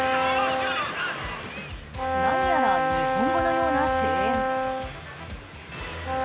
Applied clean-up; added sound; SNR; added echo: none; Brass instrument; -4 dB; none.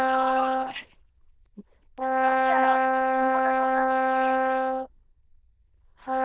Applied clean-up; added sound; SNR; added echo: neural diffusion model UNIVERSE++.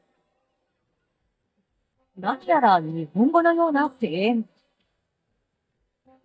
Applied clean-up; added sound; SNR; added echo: neural mask model DeepFilterNet 3.